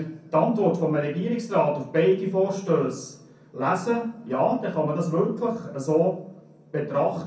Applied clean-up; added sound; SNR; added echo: none; none; none; reverberation time 0.6 s.